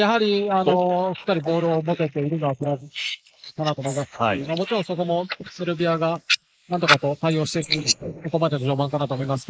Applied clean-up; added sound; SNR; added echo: neural mask model Resemble Enhance denoiser.